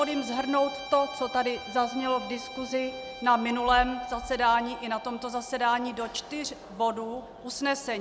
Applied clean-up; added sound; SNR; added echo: none; Guitar; 15 dB; none.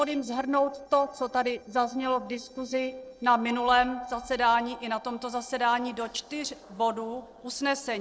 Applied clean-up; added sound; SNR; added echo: neural separator model SepFormer DNS4.